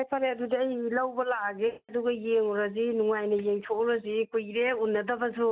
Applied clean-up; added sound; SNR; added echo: none; none; none; none.